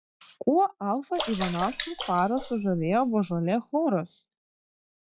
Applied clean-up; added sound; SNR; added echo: classical method log-MMSE.